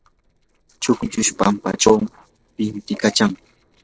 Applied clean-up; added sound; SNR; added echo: neural separator model SepFormer DNS4.